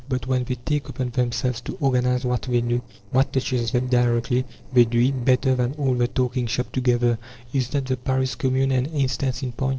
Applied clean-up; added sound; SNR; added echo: neural separator model SepFormer DNS4.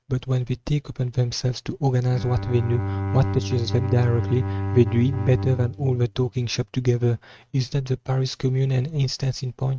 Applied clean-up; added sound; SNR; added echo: neural mask model RNNoise.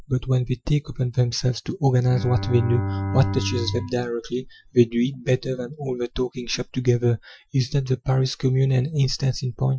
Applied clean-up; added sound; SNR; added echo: classical method Wiener filter.